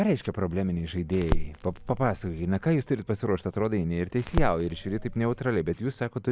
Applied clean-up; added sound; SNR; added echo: none; Crackle; 5 dB; none.